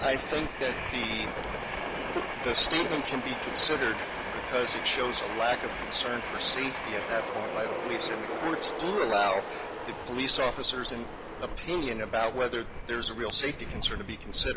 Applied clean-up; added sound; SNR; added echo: none; Train; 4 dB; none.